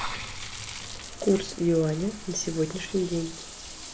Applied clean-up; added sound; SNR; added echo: none; Bathtub (filling or washing) / Water; 9 dB; none.